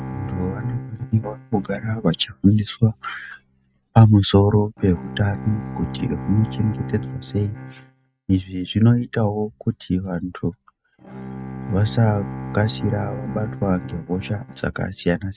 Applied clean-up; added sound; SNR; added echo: neural mask model RNNoise.